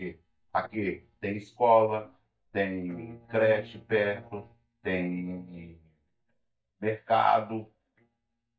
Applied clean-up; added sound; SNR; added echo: neural mask model DeepFilterNet 3.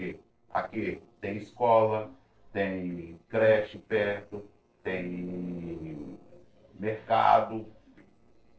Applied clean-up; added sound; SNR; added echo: neural separator model SepFormer DNS4.